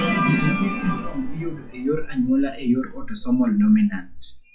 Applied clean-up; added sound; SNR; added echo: classical method WPE with log-MMSE.